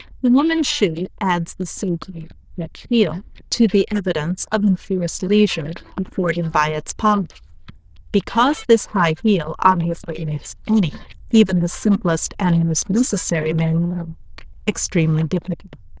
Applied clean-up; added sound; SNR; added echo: neural diffusion model UNIVERSE++.